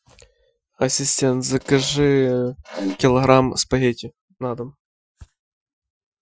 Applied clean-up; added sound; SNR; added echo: classical method Wiener filter.